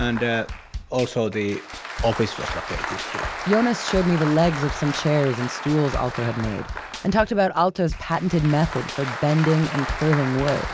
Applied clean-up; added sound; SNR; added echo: none; Applause + Drum kit; 8 dB; none.